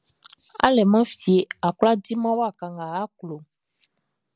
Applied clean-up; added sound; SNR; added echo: none; none; none; none.